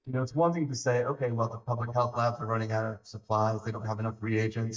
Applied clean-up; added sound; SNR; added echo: neural mask model DeepFilterNet 3.